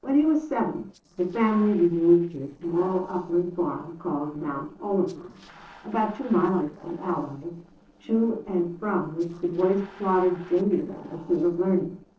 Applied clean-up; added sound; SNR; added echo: neural separator model SepFormer DNS4.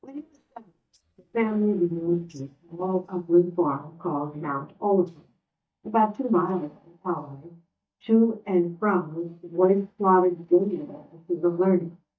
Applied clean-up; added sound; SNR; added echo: neural mask model DeepFilterNet 3.